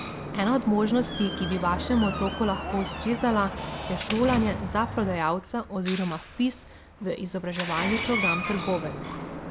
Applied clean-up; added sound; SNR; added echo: none; Door; 6 dB; none.